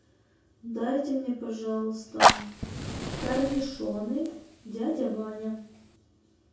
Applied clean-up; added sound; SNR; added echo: none; Fire; -3 dB; reverberation time 0.6 s.